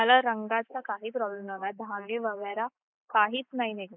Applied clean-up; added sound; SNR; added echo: neural mask model Resemble Enhance denoiser.